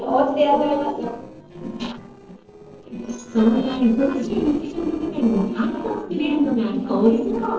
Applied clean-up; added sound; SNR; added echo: neural separator model SepFormer DNS4.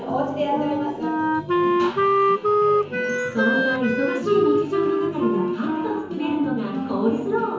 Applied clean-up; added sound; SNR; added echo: none; Wind instrument, woodwind instrument; -3 dB; reverberation time 0.9 s.